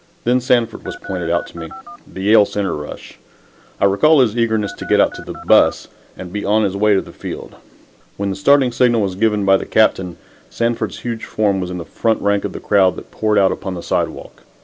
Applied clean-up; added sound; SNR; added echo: none; Telephone; 14 dB; none.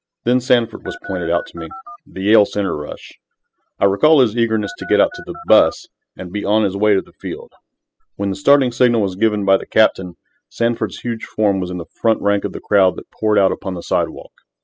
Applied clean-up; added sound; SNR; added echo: classical method spectral subtraction.